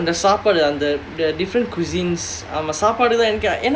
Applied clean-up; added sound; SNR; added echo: none; none; none; none.